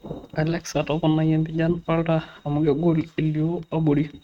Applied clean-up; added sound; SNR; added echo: neural mask model RNNoise.